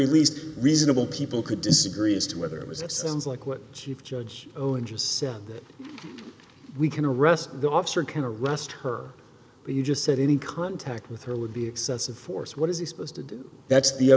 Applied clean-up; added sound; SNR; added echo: none; none; none; none.